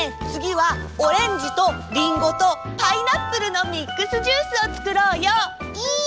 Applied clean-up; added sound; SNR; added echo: none; none; none; none.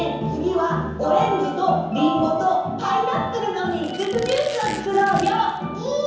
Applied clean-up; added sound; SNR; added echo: none; Squeak; 17 dB; reverberation time 0.9 s.